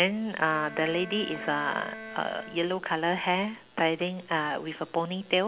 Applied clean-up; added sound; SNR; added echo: none; Bowed string instrument; 15 dB; none.